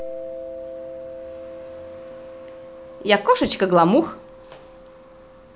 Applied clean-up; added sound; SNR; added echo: none; Mallet percussion; 14 dB; none.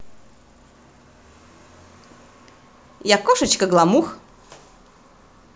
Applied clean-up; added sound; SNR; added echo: none; none; none; none.